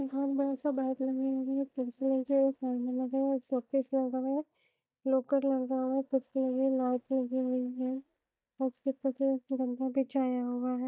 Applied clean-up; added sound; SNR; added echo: neural mask model DeepFilterNet 3.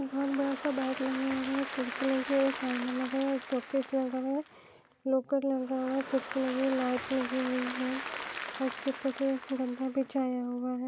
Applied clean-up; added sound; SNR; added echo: none; Applause / Crowd; 10 dB; none.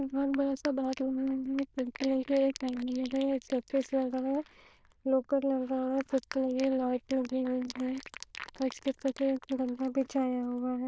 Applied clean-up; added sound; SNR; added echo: neural diffusion model UNIVERSE++.